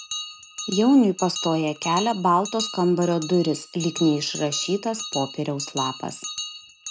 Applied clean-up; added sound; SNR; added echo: none; Bell; 11 dB; none.